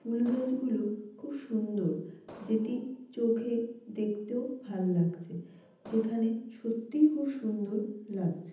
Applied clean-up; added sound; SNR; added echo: none; Explosion; 19 dB; reverberation time 0.8 s.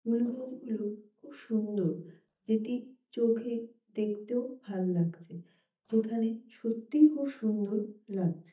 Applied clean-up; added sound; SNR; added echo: neural mask model DeepFilterNet 3.